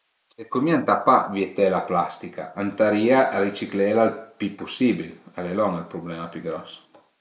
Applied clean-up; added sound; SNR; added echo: none; none; none; none.